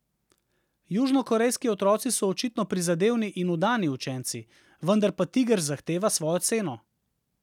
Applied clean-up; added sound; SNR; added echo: none; none; none; none.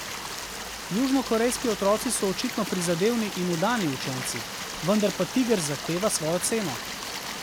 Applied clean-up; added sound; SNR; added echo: none; Stream; 7 dB; none.